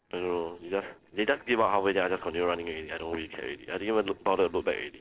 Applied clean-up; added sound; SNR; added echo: neural separator model SepFormer DNS4.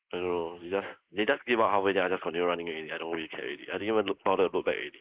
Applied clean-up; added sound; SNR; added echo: neural mask model Resemble Enhance denoiser.